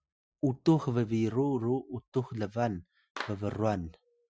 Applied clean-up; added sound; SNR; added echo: classical method Wiener filter.